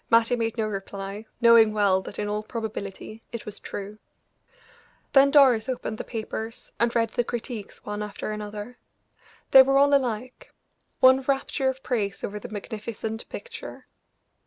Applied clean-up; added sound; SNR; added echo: none; none; none; none.